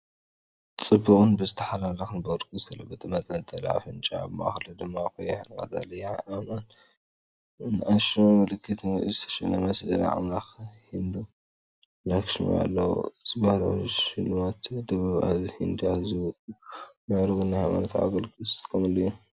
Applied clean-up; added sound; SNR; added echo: none; none; none; none.